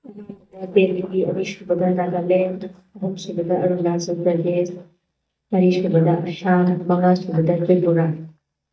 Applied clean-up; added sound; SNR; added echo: neural mask model DeepFilterNet 3.